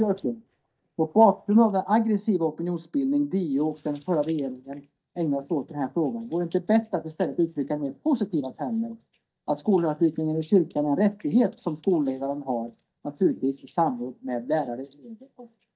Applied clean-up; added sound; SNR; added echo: neural mask model DeepFilterNet 3.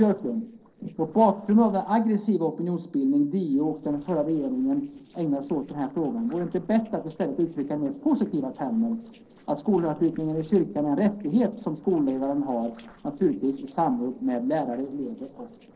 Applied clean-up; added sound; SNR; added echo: neural separator model SepFormer DNS4.